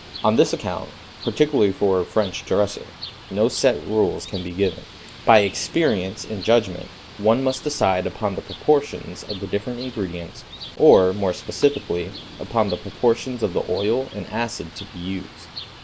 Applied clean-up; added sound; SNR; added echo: none; Bird; 17 dB; none.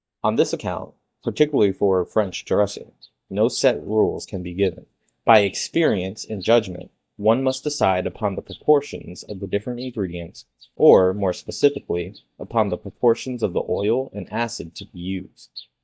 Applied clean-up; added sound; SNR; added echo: neural mask model DeepFilterNet 3.